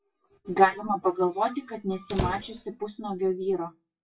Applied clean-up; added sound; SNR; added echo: classical method WPE with log-MMSE.